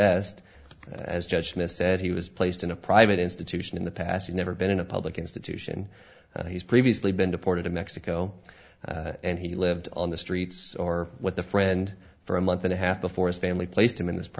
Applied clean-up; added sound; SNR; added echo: none; none; none; none.